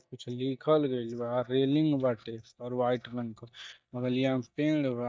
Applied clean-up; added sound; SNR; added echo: neural mask model DeepFilterNet 3.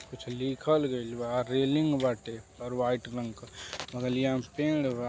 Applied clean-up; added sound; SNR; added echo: none; none; none; none.